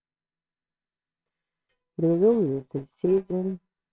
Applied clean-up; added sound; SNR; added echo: neural separator model SepFormer WHAMR!.